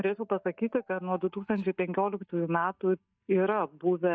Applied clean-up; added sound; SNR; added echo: neural mask model DeepFilterNet 3.